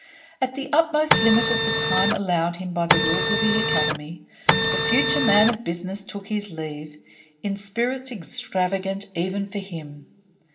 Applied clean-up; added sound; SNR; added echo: none; Printer; -4 dB; reverberation time 0.7 s.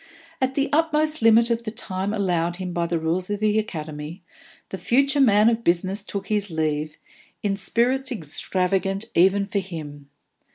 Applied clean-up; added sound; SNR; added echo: none; none; none; none.